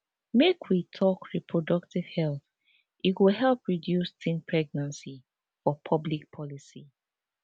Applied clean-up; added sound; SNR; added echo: none; none; none; none.